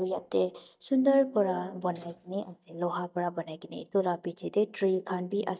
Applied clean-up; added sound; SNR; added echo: neural mask model DeepFilterNet 3.